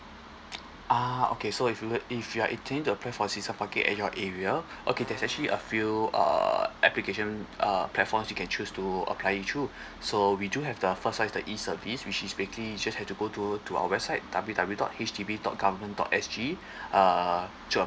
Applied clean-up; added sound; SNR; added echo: none; Fart; 20 dB; none.